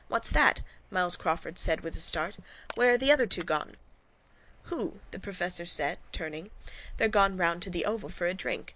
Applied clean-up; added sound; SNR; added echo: neural mask model Resemble Enhance denoiser.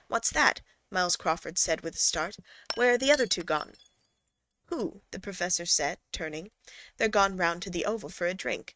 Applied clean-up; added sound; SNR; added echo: neural mask model RNNoise.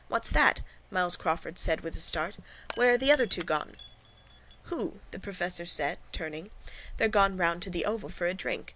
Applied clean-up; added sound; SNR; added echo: none; Shatter / Crushing; 16 dB; none.